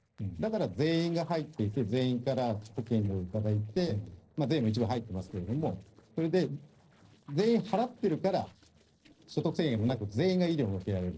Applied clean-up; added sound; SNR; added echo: neural separator model SepFormer DNS4.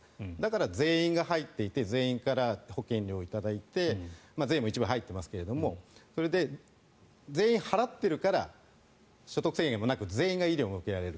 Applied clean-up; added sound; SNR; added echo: none; none; none; none.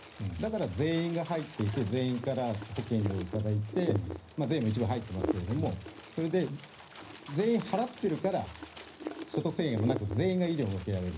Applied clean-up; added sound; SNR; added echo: none; Wind; 10 dB; reverberation time 0.5 s.